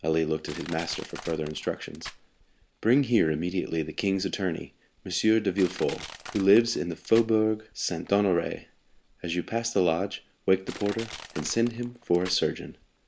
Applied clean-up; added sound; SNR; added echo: none; Crushing; 19 dB; none.